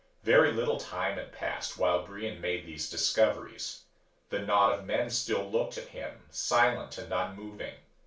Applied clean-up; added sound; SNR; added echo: none; none; none; reverberation time 0.3 s.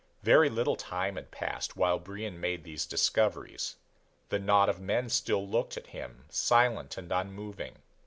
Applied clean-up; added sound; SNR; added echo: none; none; none; none.